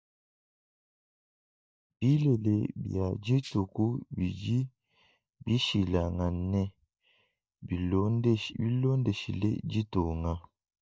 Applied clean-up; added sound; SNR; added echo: neural mask model DeepFilterNet 3.